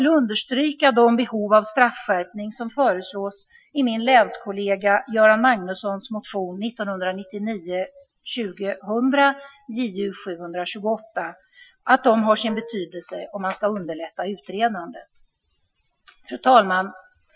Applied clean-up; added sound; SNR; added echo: classical method Wiener filter.